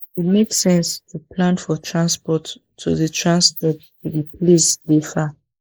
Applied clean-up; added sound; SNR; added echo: neural mask model Resemble Enhance denoiser.